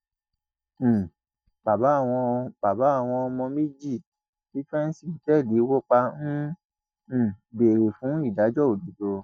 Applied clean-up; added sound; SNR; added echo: neural mask model DeepFilterNet 3.